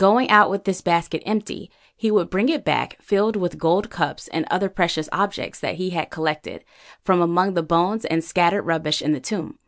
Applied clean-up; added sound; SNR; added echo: none; none; none; none.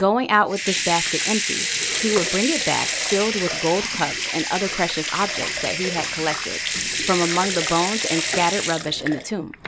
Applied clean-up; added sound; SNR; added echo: none; Sink (filling or washing) / Water tap, faucet / Liquid; 2 dB; none.